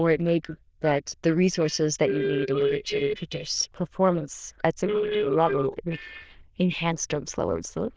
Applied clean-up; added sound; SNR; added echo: neural diffusion model UNIVERSE++.